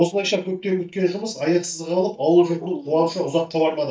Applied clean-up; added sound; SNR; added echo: neural mask model DeepFilterNet 3.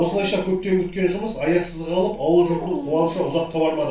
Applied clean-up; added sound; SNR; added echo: none; Dog; 15 dB; reverberation time 0.3 s.